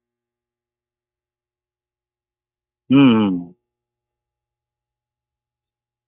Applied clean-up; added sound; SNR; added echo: neural mask model DeepFilterNet 3.